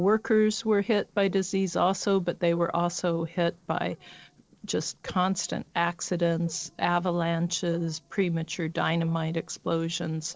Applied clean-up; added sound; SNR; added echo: neural separator model SepFormer DNS4.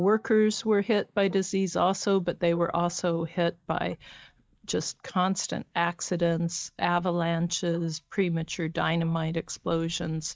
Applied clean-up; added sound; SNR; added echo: neural mask model DeepFilterNet 3.